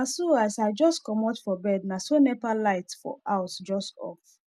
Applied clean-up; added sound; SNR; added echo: none; none; none; none.